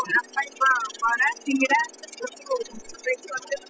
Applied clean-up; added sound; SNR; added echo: classical method spectral subtraction.